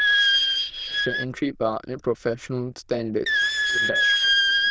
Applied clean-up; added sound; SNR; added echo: neural diffusion model UNIVERSE++.